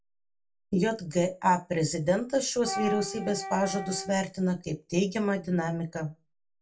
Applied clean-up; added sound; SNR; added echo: none; Wind instrument, woodwind instrument; 9 dB; reverberation time 0.2 s.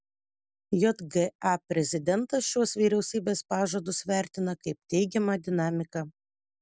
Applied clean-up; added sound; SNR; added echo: none; none; none; none.